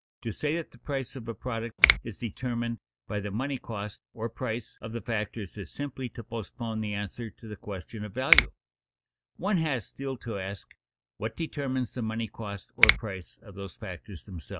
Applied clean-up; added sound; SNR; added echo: none; Finger snapping; -3 dB; none.